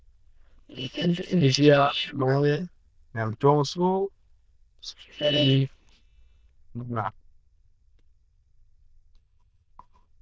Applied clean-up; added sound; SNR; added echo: neural diffusion model UNIVERSE++.